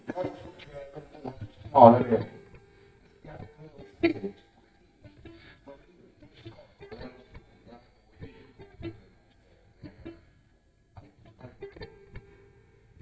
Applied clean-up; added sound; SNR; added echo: neural mask model DeepFilterNet 3.